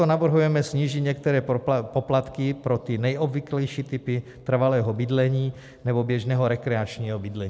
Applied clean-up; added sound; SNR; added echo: none; none; none; none.